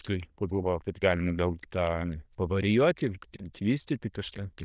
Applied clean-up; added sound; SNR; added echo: neural diffusion model UNIVERSE++.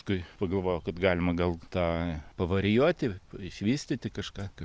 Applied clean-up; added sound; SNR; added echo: none; none; none; none.